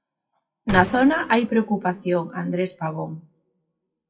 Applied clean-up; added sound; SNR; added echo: classical method WPE with log-MMSE.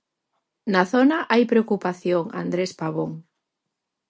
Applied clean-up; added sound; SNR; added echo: none; none; none; none.